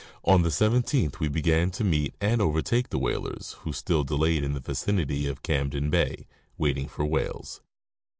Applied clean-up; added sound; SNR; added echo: none; none; none; none.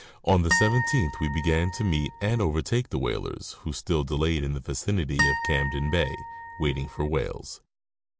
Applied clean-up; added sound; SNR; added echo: none; Harp; 4 dB; none.